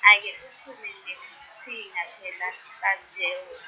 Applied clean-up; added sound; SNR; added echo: classical method WPE with log-MMSE.